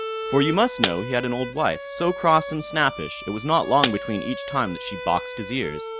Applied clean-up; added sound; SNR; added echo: none; Shatter + Bowed string instrument; 7 dB; none.